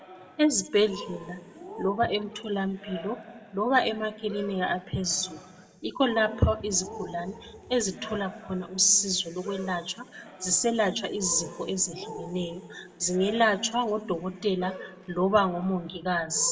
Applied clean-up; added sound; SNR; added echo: none; Cheering; 16 dB; reverberation time 0.4 s.